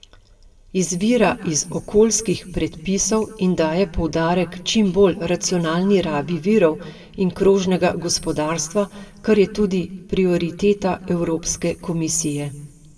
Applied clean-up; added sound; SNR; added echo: none; none; none; reverberation time 1.4 s.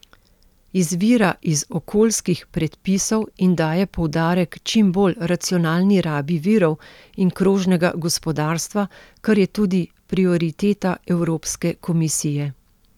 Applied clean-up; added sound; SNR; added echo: none; none; none; none.